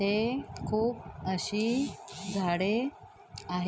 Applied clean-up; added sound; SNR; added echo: none; none; none; none.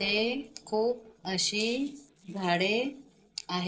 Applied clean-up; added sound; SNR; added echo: neural separator model SepFormer DNS4.